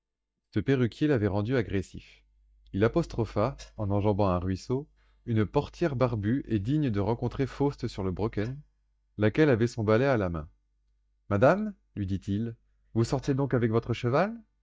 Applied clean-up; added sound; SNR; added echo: neural mask model DeepFilterNet 3.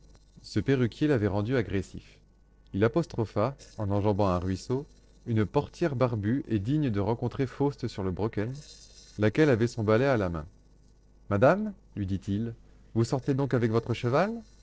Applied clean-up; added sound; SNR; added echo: neural separator model SepFormer DNS4.